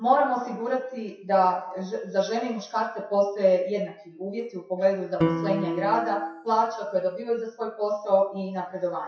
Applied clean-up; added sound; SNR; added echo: classical method WPE with log-MMSE.